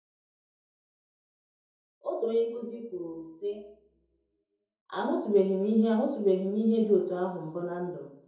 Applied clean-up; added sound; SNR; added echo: none; none; none; reverberation time 2.6 s.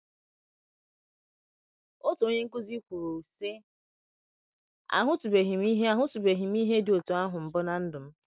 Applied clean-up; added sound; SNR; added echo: none; none; none; none.